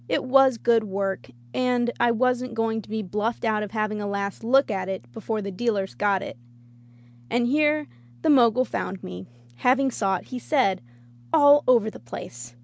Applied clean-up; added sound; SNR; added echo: none; none; none; none.